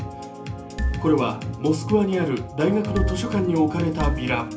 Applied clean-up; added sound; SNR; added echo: none; Marimba, xylophone; 4 dB; reverberation time 0.3 s.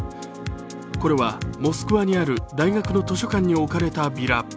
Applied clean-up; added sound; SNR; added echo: none; none; none; none.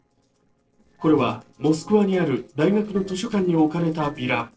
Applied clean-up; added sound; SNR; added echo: neural separator model SepFormer DNS4.